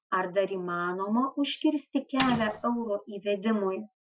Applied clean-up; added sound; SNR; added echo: classical method Wiener filter.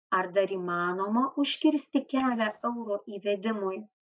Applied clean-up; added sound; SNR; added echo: neural mask model DeepFilterNet 3.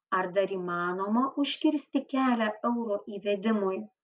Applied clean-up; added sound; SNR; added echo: none; none; none; none.